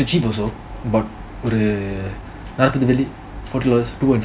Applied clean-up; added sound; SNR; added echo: none; none; none; none.